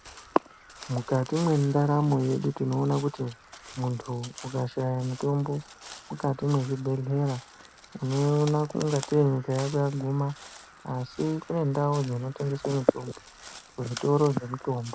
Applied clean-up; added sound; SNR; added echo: none; Crow; 19 dB; none.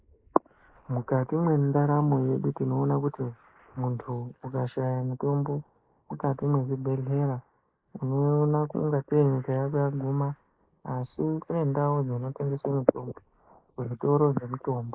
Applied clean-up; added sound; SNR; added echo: neural mask model Resemble Enhance denoiser.